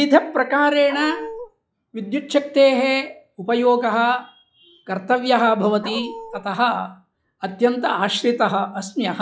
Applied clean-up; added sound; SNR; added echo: classical method log-MMSE.